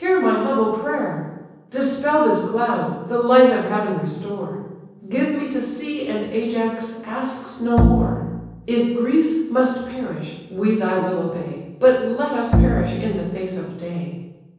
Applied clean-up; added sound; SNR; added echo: none; Bowed string instrument; 0 dB; reverberation time 1.1 s.